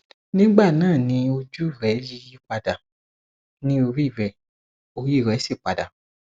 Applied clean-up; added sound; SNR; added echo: none; none; none; none.